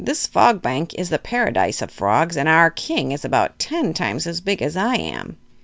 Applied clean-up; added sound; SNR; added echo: none; none; none; none.